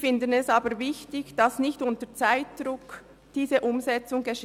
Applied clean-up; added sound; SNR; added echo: none; none; none; none.